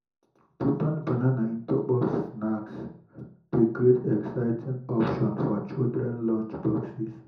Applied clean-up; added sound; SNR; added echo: none; none; none; reverberation time 0.5 s.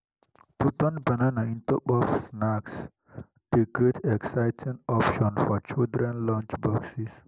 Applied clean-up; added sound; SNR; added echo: none; none; none; none.